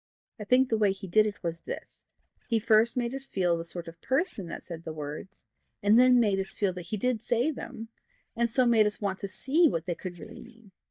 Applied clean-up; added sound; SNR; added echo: neural mask model DeepFilterNet 3.